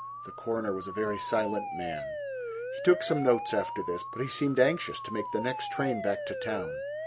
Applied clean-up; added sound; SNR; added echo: none; Siren; 6 dB; none.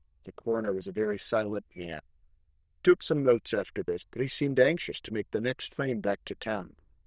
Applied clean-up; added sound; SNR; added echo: neural diffusion model UNIVERSE++.